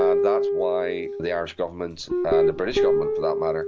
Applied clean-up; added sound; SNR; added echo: none; Guitar; -4 dB; none.